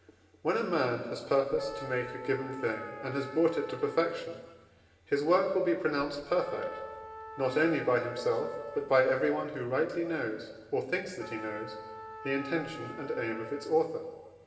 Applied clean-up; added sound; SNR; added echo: none; Trumpet; 16 dB; reverberation time 1.3 s.